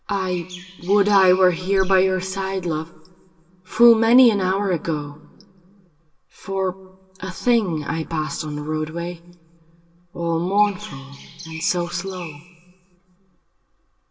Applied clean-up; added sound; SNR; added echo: none; Chirp, tweet; 17 dB; reverberation time 1.4 s.